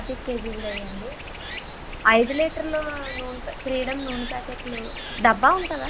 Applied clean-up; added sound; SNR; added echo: none; Stream; 8 dB; none.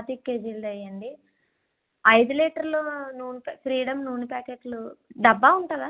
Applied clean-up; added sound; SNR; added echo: none; none; none; none.